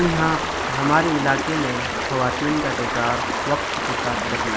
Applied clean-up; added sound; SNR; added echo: none; Stream; 1 dB; none.